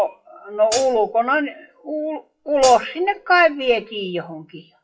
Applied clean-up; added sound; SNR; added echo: classical method WPE with log-MMSE.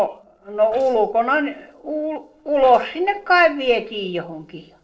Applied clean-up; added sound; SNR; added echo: neural separator model SepFormer DNS4.